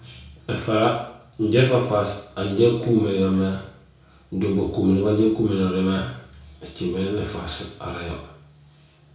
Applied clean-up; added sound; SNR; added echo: none; none; none; reverberation time 0.5 s.